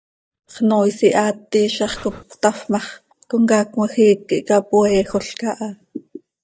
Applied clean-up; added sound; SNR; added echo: neural mask model DeepFilterNet 3.